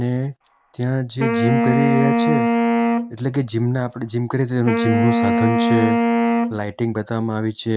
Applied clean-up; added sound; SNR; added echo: none; Wind instrument, woodwind instrument; -2 dB; none.